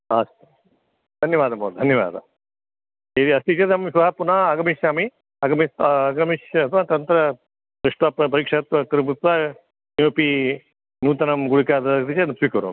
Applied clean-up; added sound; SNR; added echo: none; none; none; none.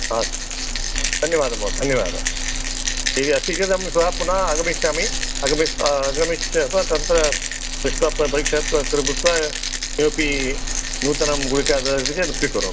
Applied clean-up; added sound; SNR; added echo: none; Rattle; 2 dB; reverberation time 0.3 s.